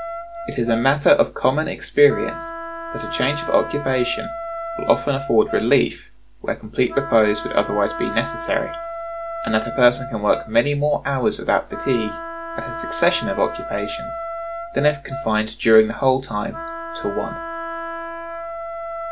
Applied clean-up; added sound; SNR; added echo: none; Wind instrument, woodwind instrument; 10 dB; none.